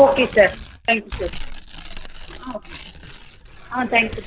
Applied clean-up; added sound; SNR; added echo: none; Tearing; 12 dB; none.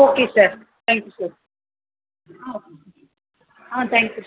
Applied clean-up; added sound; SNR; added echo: none; none; none; none.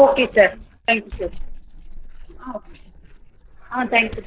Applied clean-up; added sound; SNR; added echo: neural separator model SepFormer DNS4.